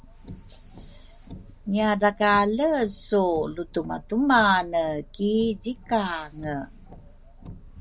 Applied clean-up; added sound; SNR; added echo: none; Car; 18 dB; none.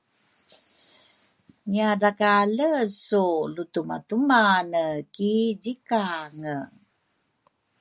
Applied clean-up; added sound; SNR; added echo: none; none; none; none.